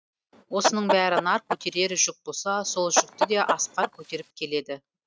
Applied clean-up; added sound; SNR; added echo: neural mask model RNNoise.